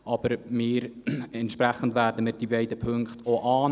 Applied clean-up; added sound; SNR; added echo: none; none; none; none.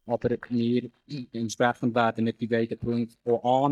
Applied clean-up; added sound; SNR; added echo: neural mask model DeepFilterNet 3.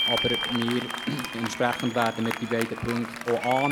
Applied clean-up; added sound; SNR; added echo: none; Applause + Glockenspiel; 4 dB; none.